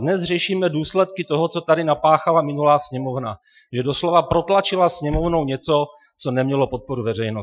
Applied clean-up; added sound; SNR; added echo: classical method Wiener filter.